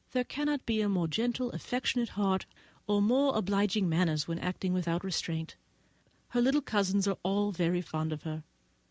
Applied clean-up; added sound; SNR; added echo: none; none; none; none.